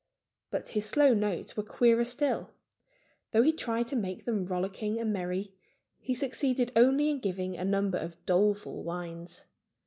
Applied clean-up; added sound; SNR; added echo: none; none; none; none.